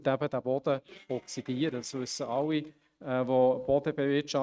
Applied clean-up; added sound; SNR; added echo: neural mask model RNNoise.